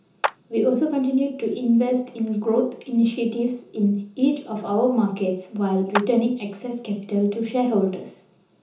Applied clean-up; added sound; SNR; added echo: none; Clapping; 10 dB; reverberation time 0.6 s.